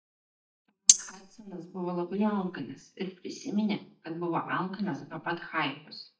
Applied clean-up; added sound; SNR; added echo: neural mask model DeepFilterNet 3.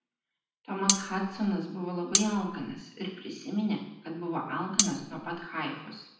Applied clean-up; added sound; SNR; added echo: none; Cutlery, silverware; -2 dB; reverberation time 0.8 s.